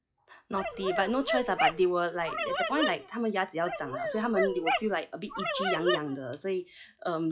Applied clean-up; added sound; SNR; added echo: classical method log-MMSE.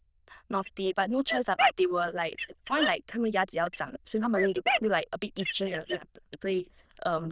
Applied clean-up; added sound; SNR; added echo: neural diffusion model UNIVERSE++.